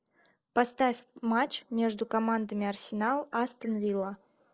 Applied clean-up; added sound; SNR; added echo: neural mask model Resemble Enhance denoiser.